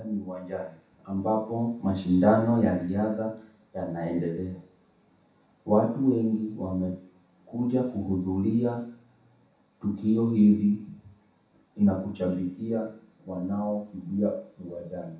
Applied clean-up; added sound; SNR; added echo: none; none; none; reverberation time 0.7 s.